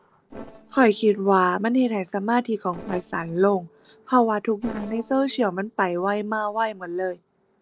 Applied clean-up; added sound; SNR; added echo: neural separator model SepFormer DNS4.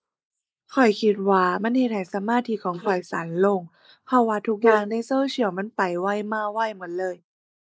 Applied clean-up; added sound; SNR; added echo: neural mask model Resemble Enhance denoiser.